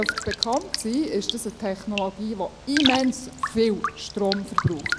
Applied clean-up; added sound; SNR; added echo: none; Raindrop; 5 dB; none.